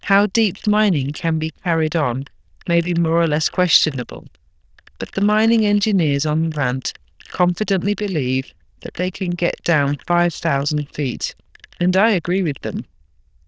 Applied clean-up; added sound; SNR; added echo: neural diffusion model UNIVERSE++.